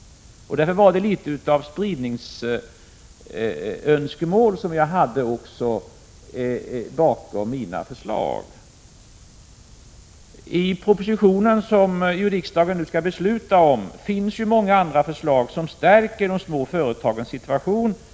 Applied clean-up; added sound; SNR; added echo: none; none; none; none.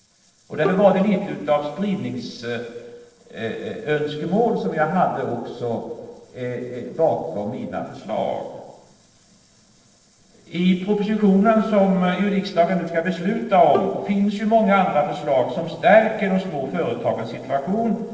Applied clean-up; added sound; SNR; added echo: neural separator model SepFormer DNS4.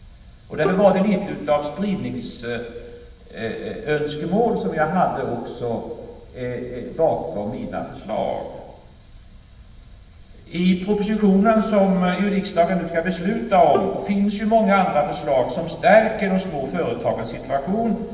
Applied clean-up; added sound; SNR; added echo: none; Bowed string instrument; 12 dB; reverberation time 1.2 s.